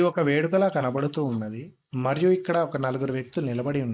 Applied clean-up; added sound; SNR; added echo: neural mask model Resemble Enhance denoiser.